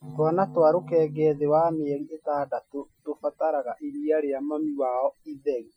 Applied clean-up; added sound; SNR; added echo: classical method Wiener filter.